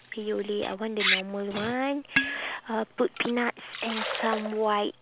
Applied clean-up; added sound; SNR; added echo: none; Liquid; 4 dB; none.